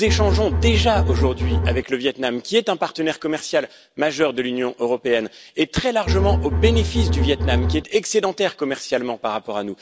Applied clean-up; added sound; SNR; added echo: none; Bowed string instrument; -3 dB; none.